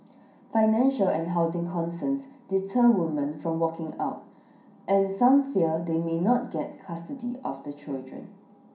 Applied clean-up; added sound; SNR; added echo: none; none; none; reverberation time 0.5 s.